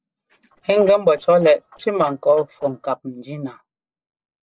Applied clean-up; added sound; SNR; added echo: neural separator model SepFormer DNS4.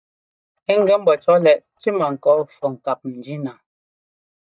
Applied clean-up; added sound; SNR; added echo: neural mask model DeepFilterNet 3.